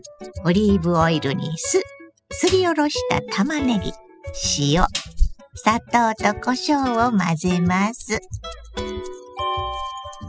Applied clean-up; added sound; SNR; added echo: classical method spectral subtraction.